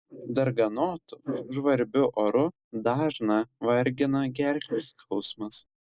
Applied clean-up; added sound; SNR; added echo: neural mask model Resemble Enhance denoiser.